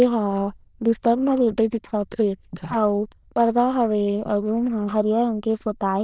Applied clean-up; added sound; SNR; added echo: neural diffusion model UNIVERSE++.